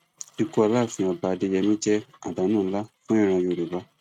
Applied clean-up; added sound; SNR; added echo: neural mask model RNNoise.